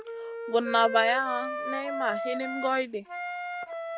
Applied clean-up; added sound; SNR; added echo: none; Wind instrument, woodwind instrument; 5 dB; none.